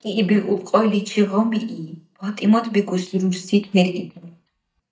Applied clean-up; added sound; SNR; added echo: neural mask model DeepFilterNet 3.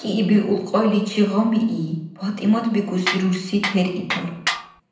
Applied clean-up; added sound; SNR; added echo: none; Tools; 7 dB; reverberation time 0.7 s.